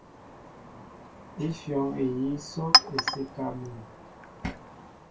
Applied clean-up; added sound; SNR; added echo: none; Chink, clink; -2 dB; reverberation time 0.2 s.